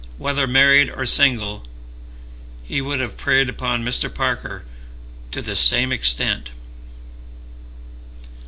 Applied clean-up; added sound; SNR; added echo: none; none; none; none.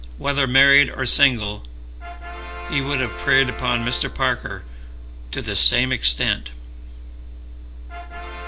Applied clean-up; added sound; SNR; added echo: none; Brass instrument; 17 dB; none.